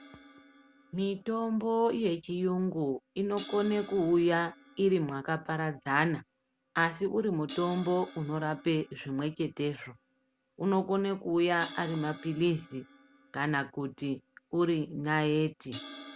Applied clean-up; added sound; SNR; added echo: none; Crash cymbal; 17 dB; none.